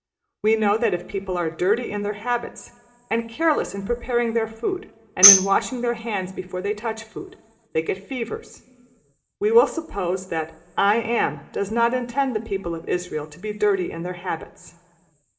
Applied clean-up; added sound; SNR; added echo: none; Tambourine; -4 dB; reverberation time 2.6 s.